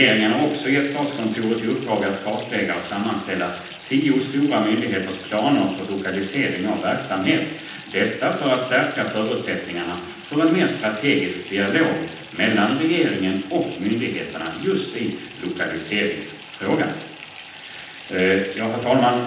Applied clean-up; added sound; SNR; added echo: none; Fill (with liquid) / Bathtub (filling or washing); 17 dB; reverberation time 0.9 s.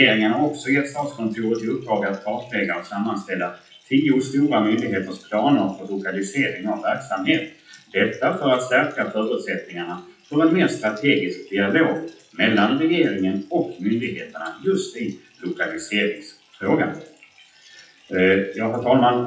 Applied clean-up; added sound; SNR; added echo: classical method WPE with log-MMSE.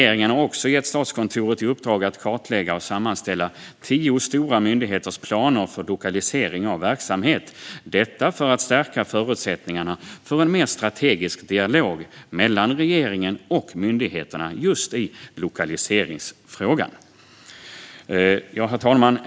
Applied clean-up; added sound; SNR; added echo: none; none; none; none.